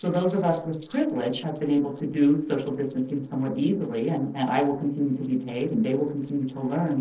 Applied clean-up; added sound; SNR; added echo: neural separator model SepFormer DNS4.